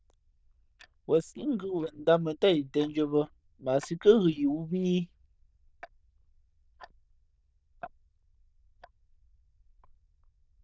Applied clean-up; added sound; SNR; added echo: neural diffusion model UNIVERSE++.